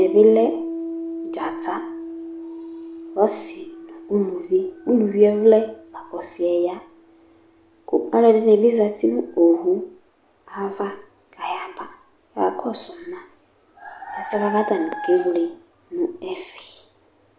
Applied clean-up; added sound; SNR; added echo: none; Piano; 15 dB; none.